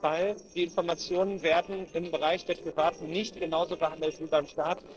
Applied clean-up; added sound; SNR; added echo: neural separator model SepFormer DNS4.